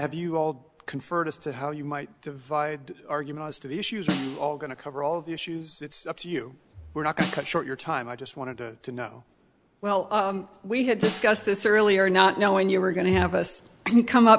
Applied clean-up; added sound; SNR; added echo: none; Snare drum; 10 dB; none.